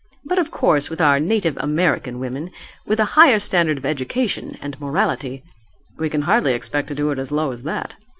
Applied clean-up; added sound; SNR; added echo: none; none; none; none.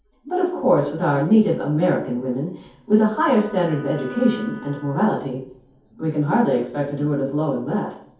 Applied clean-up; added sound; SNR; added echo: none; Wind instrument, woodwind instrument; 20 dB; reverberation time 0.6 s.